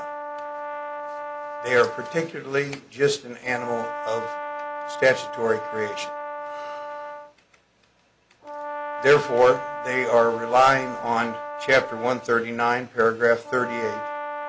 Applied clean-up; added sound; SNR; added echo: none; Brass instrument; 9 dB; none.